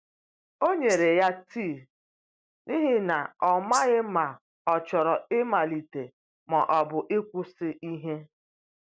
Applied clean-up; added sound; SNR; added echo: neural mask model Resemble Enhance denoiser.